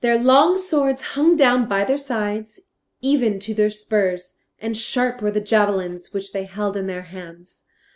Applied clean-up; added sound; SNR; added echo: none; none; none; none.